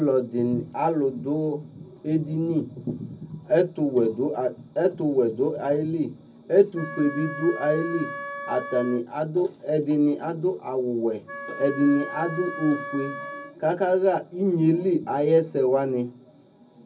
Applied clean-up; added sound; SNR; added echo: none; Wind instrument, woodwind instrument; 10 dB; reverberation time 0.4 s.